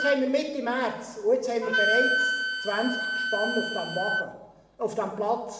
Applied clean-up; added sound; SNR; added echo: none; Wind instrument, woodwind instrument; 2 dB; reverberation time 0.9 s.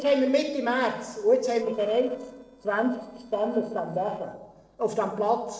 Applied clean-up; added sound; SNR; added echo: neural separator model SepFormer DNS4.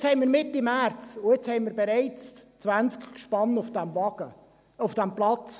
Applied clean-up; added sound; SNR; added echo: none; none; none; none.